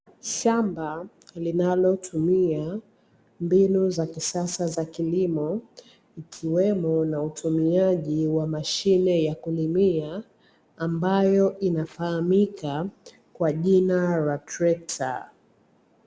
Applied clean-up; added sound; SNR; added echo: none; none; none; none.